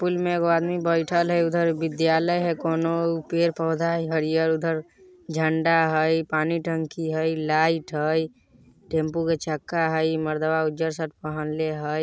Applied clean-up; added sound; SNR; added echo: none; none; none; none.